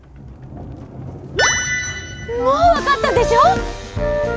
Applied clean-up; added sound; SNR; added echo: none; Sliding door; 15 dB; none.